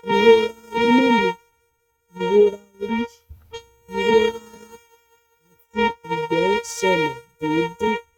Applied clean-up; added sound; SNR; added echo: neural mask model RNNoise.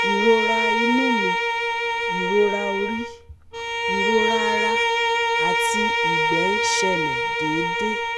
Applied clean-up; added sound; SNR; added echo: none; Bowed string instrument; -4 dB; none.